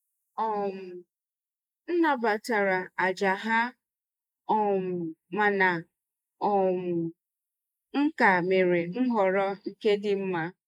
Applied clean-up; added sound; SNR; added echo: neural mask model Resemble Enhance denoiser.